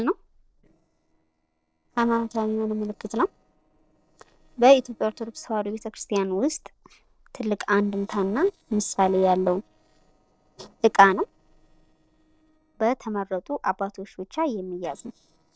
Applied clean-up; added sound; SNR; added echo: neural separator model SepFormer DNS4.